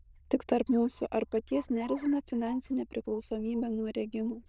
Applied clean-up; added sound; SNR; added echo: neural diffusion model UNIVERSE++.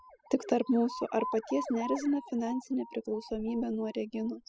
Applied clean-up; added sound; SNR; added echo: classical method spectral subtraction.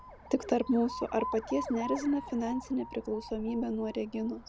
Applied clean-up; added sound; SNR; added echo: none; Alarm; 11 dB; none.